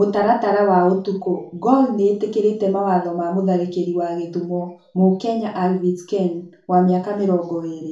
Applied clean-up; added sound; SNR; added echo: none; none; none; reverberation time 0.3 s.